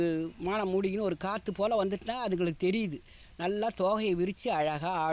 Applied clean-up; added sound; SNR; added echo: none; none; none; none.